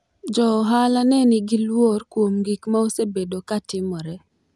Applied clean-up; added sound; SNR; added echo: none; none; none; none.